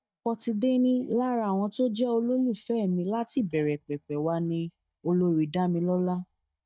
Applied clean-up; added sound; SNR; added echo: neural mask model DeepFilterNet 3.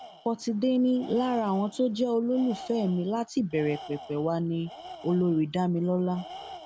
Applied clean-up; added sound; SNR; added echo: none; Tools; 18 dB; none.